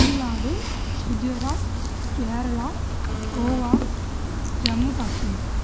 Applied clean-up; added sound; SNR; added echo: none; Fire; -4 dB; none.